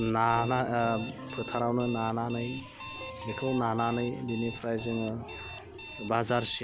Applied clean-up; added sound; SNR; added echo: none; Alarm + Keyboard (musical); 10 dB; none.